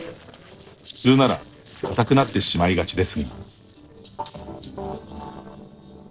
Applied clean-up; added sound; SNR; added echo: neural separator model SepFormer DNS4.